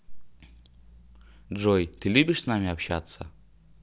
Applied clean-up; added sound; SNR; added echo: none; none; none; none.